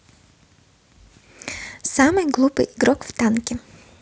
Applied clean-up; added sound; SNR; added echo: none; none; none; none.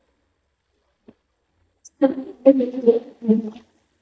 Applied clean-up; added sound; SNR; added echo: neural mask model DeepFilterNet 3.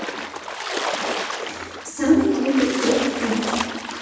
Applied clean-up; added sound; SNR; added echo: none; Splash, splatter; 5 dB; reverberation time 1.1 s.